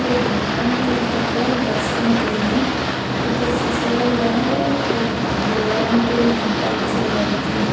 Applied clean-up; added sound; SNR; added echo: none; Boat, Water vehicle; -1 dB; reverberation time 0.9 s.